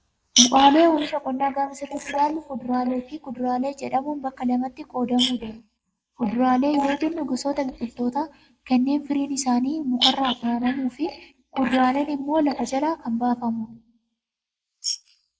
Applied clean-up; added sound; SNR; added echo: neural mask model Resemble Enhance denoiser.